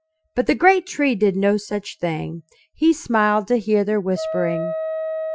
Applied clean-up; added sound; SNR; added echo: classical method Wiener filter.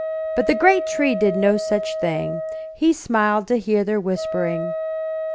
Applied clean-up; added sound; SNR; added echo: none; Wind instrument, woodwind instrument; 6 dB; none.